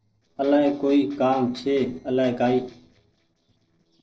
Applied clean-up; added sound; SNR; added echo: neural separator model SepFormer DNS4.